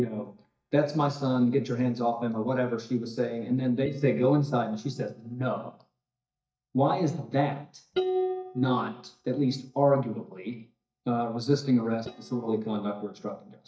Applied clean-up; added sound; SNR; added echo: neural mask model DeepFilterNet 3.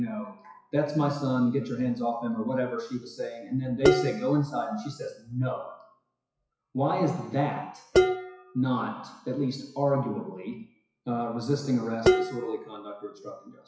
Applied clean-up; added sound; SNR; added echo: classical method WPE with log-MMSE.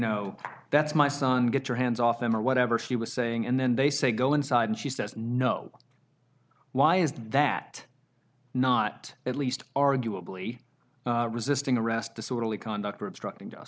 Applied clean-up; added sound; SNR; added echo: none; none; none; none.